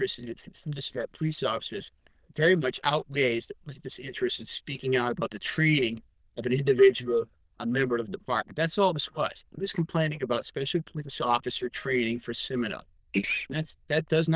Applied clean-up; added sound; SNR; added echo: neural diffusion model UNIVERSE++.